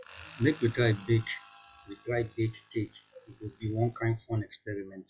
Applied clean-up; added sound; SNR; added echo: classical method log-MMSE.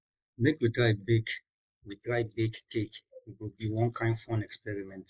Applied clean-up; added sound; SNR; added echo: neural mask model Resemble Enhance denoiser.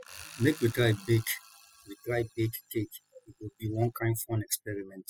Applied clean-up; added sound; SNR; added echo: classical method spectral subtraction.